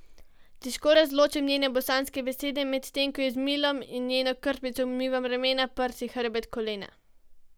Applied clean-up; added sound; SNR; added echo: none; none; none; none.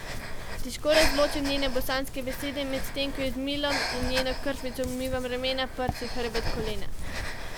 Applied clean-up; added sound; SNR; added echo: none; Breathing; 0 dB; none.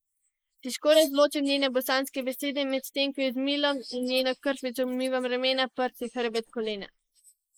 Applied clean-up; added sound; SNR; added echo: neural mask model Resemble Enhance denoiser.